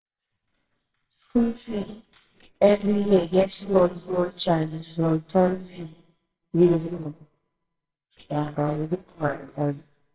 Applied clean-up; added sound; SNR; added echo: neural separator model SepFormer WHAMR!.